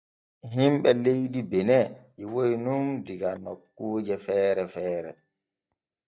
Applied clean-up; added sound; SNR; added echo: neural mask model DeepFilterNet 3.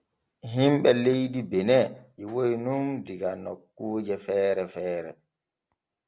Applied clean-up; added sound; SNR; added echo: none; none; none; none.